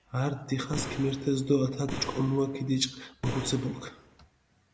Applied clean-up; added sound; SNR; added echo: none; Boom; 9 dB; none.